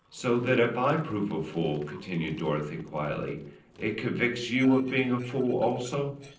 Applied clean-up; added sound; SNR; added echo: neural separator model SepFormer DNS4.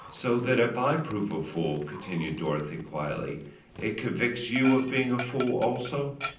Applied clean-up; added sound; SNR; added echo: none; Dog; 14 dB; reverberation time 0.6 s.